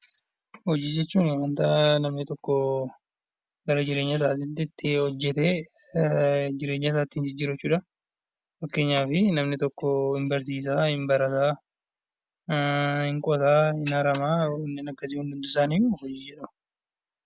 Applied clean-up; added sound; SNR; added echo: none; none; none; none.